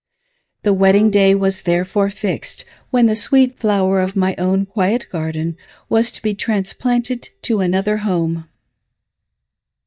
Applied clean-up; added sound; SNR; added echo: neural mask model DeepFilterNet 3.